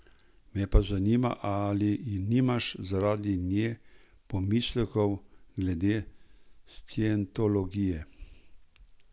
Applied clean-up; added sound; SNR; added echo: none; none; none; none.